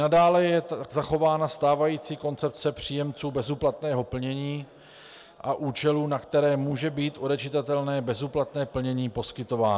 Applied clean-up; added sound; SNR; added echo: none; none; none; none.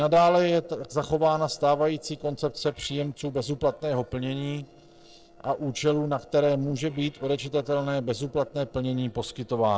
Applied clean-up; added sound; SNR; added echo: neural separator model SepFormer DNS4.